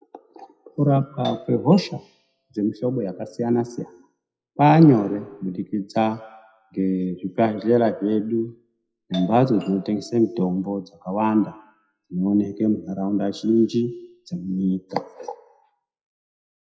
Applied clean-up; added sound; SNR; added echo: classical method WPE with log-MMSE.